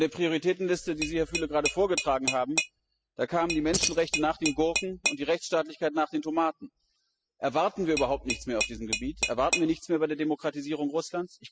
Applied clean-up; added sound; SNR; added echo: classical method spectral subtraction.